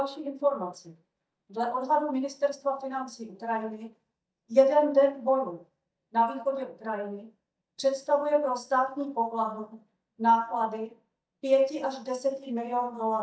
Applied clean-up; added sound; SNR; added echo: neural mask model DeepFilterNet 3.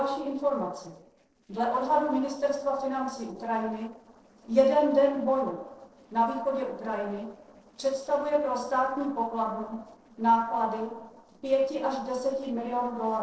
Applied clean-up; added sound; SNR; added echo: neural separator model SepFormer DNS4.